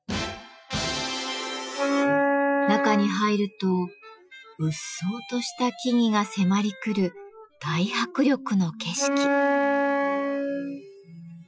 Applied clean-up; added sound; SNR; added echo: classical method Wiener filter.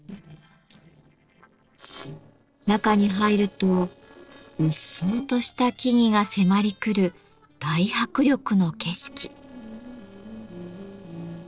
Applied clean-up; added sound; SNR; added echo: neural separator model SepFormer DNS4.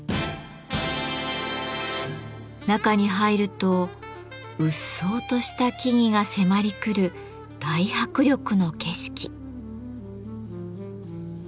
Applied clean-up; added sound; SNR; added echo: none; none; none; none.